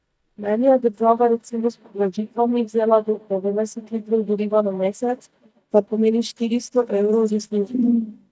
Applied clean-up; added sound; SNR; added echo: neural mask model DeepFilterNet 3.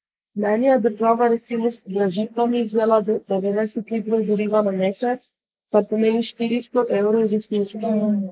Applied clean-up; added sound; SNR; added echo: neural mask model Resemble Enhance denoiser.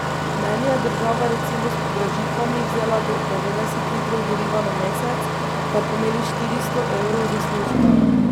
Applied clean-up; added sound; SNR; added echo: none; Engine starting; -4 dB; none.